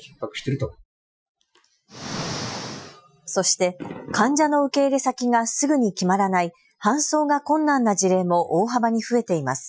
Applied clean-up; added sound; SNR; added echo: classical method Wiener filter.